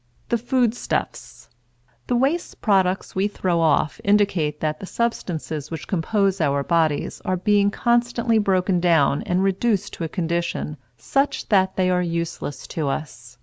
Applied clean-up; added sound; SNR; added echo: none; none; none; none.